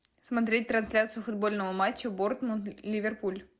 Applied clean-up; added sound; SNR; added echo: none; none; none; none.